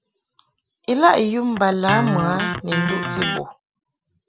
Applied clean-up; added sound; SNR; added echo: none; Electric guitar; 4 dB; none.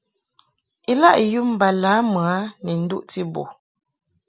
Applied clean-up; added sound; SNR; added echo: none; none; none; none.